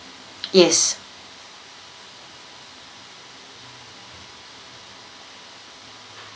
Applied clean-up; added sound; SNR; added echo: none; none; none; none.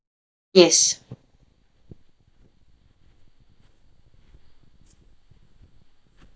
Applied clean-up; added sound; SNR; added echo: neural mask model DeepFilterNet 3.